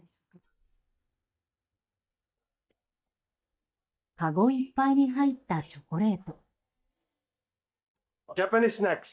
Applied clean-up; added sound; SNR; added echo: neural mask model DeepFilterNet 3.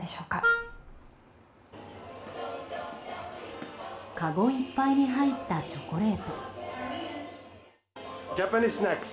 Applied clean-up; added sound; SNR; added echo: none; Wind instrument, woodwind instrument; -1 dB; reverberation time 0.4 s.